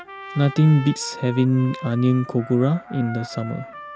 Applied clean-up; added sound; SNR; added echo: none; Trumpet; 16 dB; none.